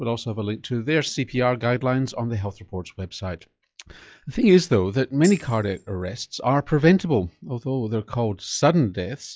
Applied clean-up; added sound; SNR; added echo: classical method log-MMSE.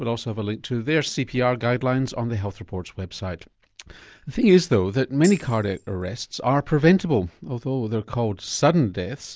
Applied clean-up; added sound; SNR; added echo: none; Tambourine; 19 dB; none.